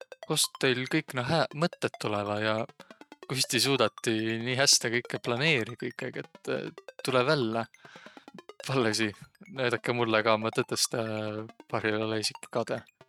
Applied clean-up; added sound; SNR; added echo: neural mask model RNNoise.